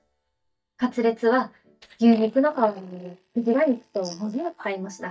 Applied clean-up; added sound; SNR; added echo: neural mask model DeepFilterNet 3.